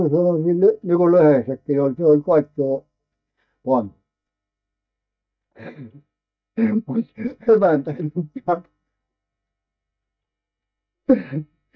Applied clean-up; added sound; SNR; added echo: neural mask model DeepFilterNet 3.